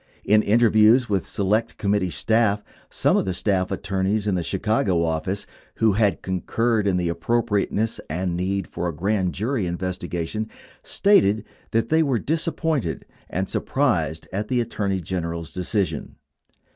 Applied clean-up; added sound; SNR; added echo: none; none; none; none.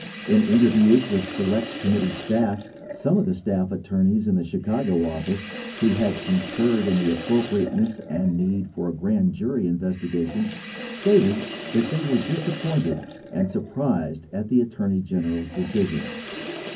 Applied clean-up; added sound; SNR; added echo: none; Sink (filling or washing); 12 dB; reverberation time 0.3 s.